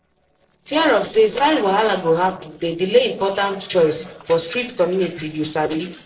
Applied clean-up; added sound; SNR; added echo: neural separator model SepFormer DNS4.